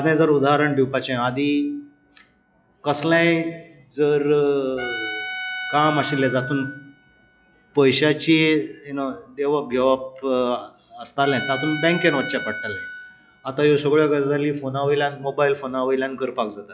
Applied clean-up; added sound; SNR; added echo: classical method log-MMSE.